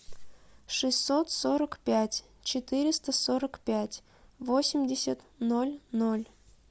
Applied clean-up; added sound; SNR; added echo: none; none; none; none.